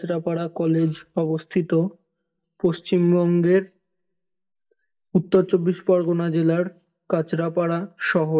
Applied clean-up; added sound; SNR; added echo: neural mask model DeepFilterNet 3.